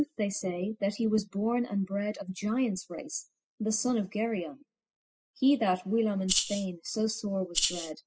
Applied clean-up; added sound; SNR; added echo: classical method spectral subtraction.